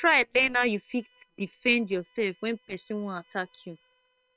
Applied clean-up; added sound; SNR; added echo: neural separator model SepFormer WHAM!.